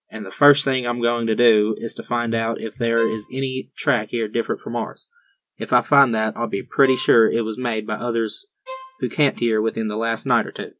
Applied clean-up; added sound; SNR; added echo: none; Bowed string instrument; 17 dB; none.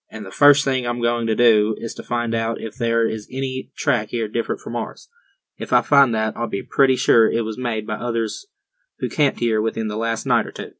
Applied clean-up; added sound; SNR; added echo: none; none; none; none.